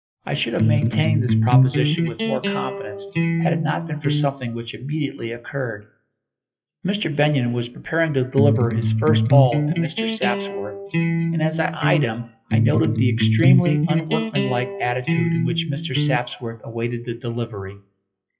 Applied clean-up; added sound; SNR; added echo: classical method WPE with log-MMSE.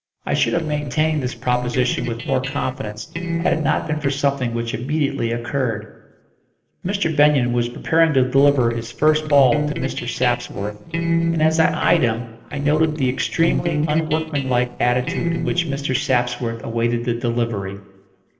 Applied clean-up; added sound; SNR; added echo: neural separator model SepFormer DNS4.